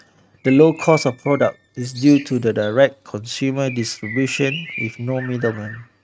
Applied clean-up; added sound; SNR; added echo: neural mask model RNNoise.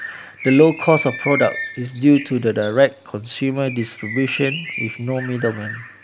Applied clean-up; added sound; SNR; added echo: none; Bird; 11 dB; none.